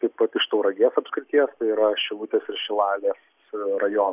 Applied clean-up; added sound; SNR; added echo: neural mask model Resemble Enhance denoiser.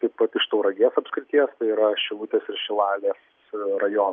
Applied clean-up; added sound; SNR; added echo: none; none; none; none.